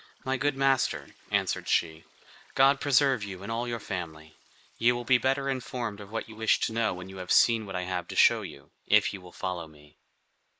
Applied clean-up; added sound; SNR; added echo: neural mask model Resemble Enhance denoiser.